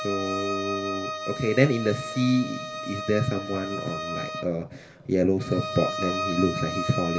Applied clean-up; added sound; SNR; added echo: none; Bowed string instrument; 6 dB; reverberation time 2.3 s.